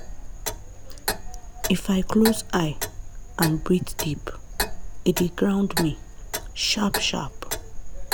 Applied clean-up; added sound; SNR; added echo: none; Clock; 4 dB; none.